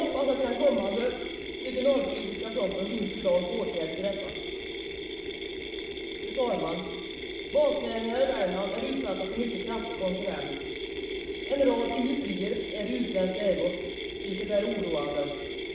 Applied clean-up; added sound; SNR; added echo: none; Mechanisms; 5 dB; reverberation time 0.9 s.